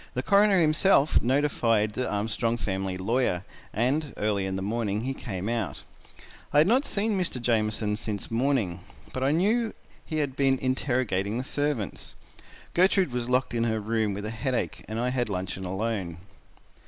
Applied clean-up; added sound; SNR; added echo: none; none; none; none.